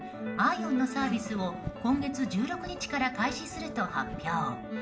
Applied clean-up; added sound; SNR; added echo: none; Wind; 15 dB; reverberation time 0.4 s.